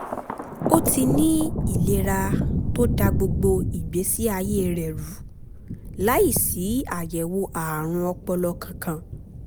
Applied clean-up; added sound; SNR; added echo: none; Thunder; 2 dB; none.